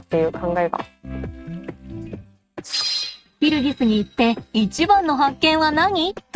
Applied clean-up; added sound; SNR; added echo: neural mask model RNNoise.